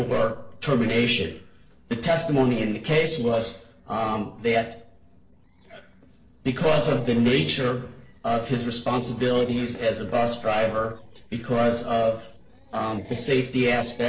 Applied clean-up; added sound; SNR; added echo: neural separator model SepFormer DNS4.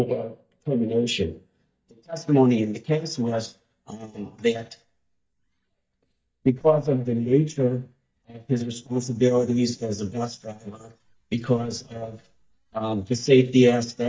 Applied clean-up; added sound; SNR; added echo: neural mask model DeepFilterNet 3.